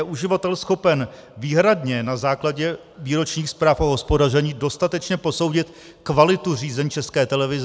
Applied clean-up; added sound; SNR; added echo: none; none; none; none.